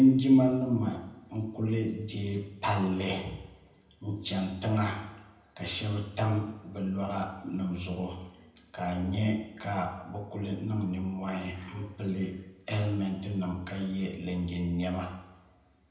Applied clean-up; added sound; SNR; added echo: none; none; none; reverberation time 0.8 s.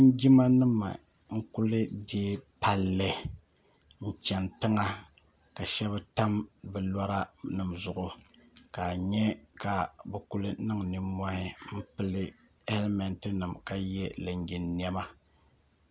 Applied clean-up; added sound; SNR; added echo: none; none; none; none.